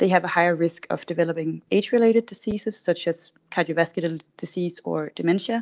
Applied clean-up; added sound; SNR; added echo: none; none; none; none.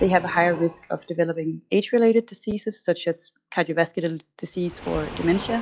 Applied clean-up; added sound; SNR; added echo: classical method log-MMSE.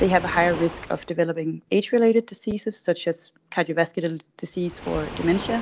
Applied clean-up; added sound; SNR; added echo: none; Waves, surf; 14 dB; none.